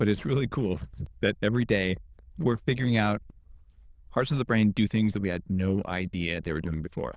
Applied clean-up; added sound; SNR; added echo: neural diffusion model UNIVERSE++.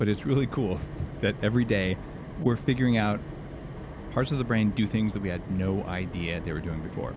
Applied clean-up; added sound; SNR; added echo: none; Wind; 11 dB; none.